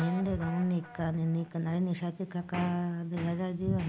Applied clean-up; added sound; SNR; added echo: none; Guitar; 19 dB; none.